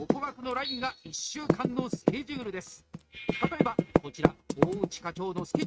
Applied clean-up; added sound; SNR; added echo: neural mask model RNNoise.